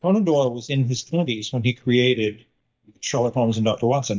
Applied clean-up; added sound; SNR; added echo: neural mask model DeepFilterNet 3.